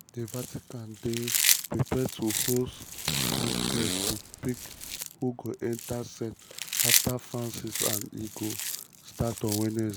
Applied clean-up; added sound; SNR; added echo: none; Fart + Chewing, mastication; -1 dB; none.